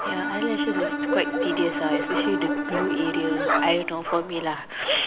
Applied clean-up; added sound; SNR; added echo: none; Bowed string instrument + Bark; -1 dB; none.